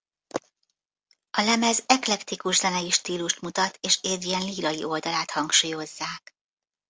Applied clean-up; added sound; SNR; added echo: none; none; none; none.